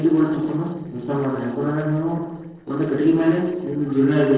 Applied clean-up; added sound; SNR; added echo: neural separator model SepFormer DNS4.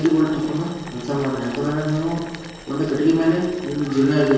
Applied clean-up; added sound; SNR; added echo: none; Boiling; 17 dB; reverberation time 1.2 s.